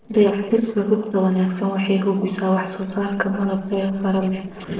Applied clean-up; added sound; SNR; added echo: neural separator model SepFormer DNS4.